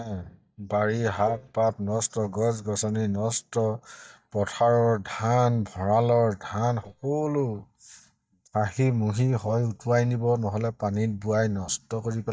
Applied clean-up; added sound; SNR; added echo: neural mask model DeepFilterNet 3.